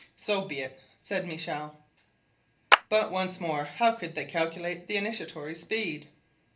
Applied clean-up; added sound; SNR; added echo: none; Clapping; -3 dB; reverberation time 0.3 s.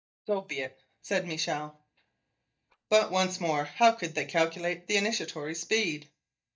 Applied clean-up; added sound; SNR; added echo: neural mask model DeepFilterNet 3.